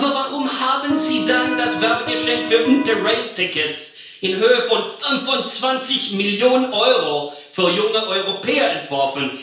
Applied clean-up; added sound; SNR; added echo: none; Electric guitar; 5 dB; reverberation time 0.5 s.